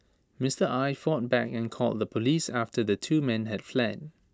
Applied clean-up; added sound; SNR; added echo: none; none; none; none.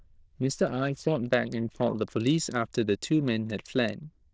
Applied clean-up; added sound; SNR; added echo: neural diffusion model UNIVERSE++.